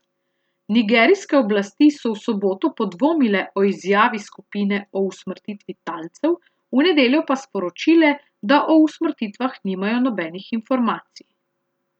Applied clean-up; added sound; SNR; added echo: none; none; none; none.